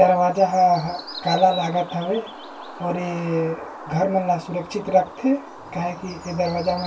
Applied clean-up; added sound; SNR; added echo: none; Bird; 15 dB; reverberation time 0.1 s.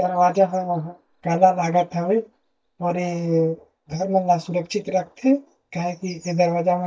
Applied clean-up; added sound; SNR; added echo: neural mask model DeepFilterNet 3.